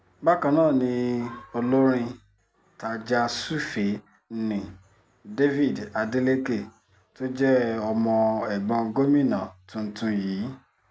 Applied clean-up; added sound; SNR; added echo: none; none; none; none.